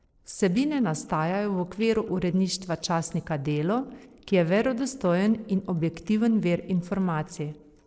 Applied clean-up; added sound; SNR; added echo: neural separator model SepFormer DNS4.